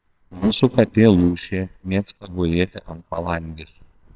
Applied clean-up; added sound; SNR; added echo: neural separator model SepFormer WHAMR!.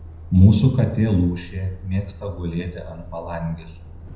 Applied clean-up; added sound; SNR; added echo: none; Truck; 16 dB; reverberation time 0.5 s.